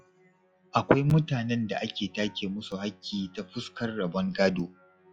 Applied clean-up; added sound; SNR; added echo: classical method log-MMSE.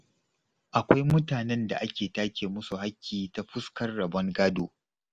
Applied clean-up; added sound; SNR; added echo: none; none; none; none.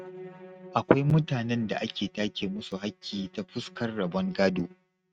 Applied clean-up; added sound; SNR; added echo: neural mask model RNNoise.